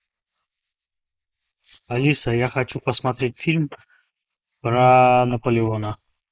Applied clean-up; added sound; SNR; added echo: neural mask model Resemble Enhance denoiser.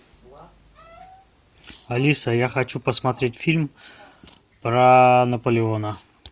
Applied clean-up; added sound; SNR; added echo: none; none; none; none.